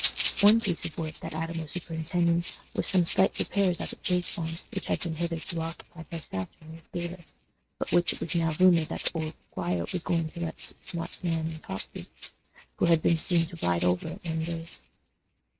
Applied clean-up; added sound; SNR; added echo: neural mask model RNNoise.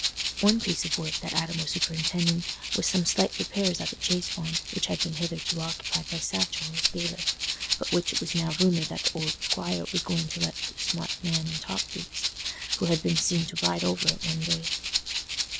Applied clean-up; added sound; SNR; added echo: none; Rattle (instrument); 1 dB; none.